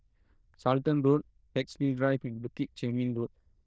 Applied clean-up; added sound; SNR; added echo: neural diffusion model UNIVERSE++.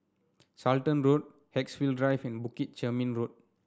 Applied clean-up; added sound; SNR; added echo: none; none; none; none.